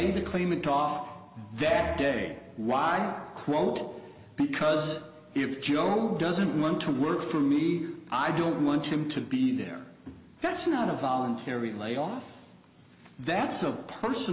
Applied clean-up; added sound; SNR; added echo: none; none; none; none.